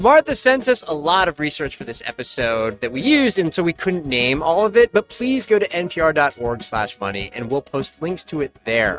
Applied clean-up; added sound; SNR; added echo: neural mask model RNNoise.